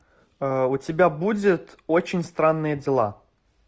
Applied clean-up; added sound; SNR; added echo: none; none; none; none.